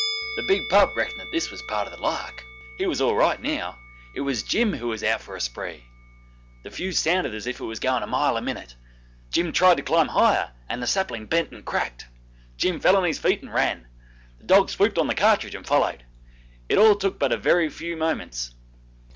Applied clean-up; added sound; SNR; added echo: none; Musical instrument; 17 dB; none.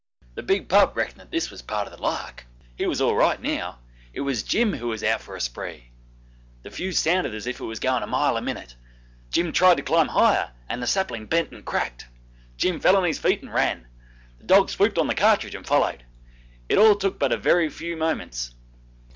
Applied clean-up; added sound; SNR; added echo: none; none; none; none.